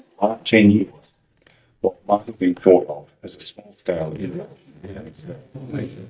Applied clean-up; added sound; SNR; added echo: neural mask model DeepFilterNet 3.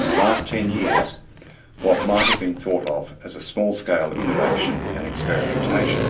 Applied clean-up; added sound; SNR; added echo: none; Zipper (clothing); 1 dB; reverberation time 0.3 s.